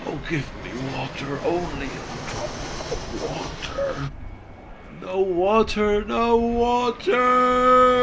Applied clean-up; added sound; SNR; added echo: none; Fixed-wing aircraft, airplane; 12 dB; none.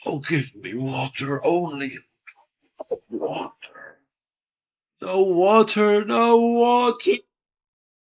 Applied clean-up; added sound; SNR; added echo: neural mask model Resemble Enhance denoiser.